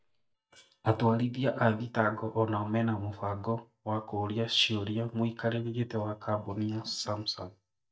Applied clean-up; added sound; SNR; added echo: neural mask model DeepFilterNet 3.